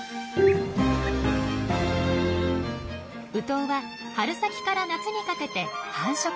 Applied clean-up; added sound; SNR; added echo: none; Bowed string instrument; 3 dB; none.